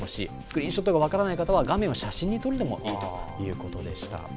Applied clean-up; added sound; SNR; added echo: none; Hands; 13 dB; none.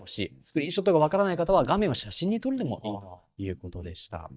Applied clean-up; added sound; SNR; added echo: neural mask model DeepFilterNet 3.